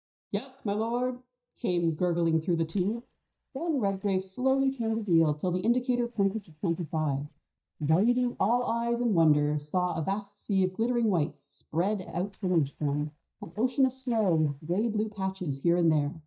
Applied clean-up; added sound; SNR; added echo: neural mask model DeepFilterNet 3.